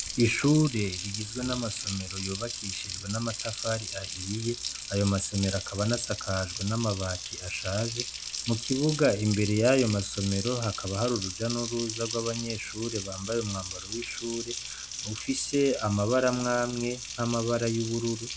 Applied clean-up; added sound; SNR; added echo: none; Water tap, faucet; 8 dB; none.